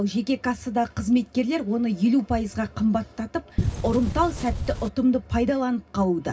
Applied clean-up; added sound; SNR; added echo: none; Wind; 4 dB; reverberation time 0.4 s.